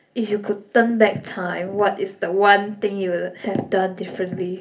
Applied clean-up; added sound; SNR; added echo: none; none; none; reverberation time 0.3 s.